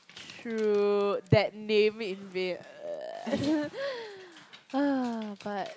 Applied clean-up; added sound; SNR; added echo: none; Dog; 17 dB; none.